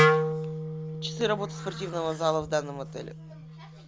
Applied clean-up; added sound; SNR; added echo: none; Wind instrument, woodwind instrument; -3 dB; none.